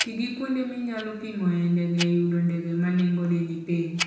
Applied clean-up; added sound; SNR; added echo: none; Tick-tock; 12 dB; reverberation time 0.9 s.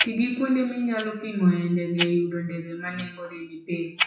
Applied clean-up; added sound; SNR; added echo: classical method WPE with log-MMSE.